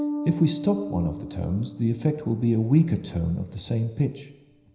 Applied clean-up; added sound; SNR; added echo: none; Bass guitar; 11 dB; reverberation time 0.9 s.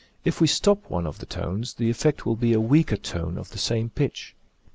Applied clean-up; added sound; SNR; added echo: none; none; none; none.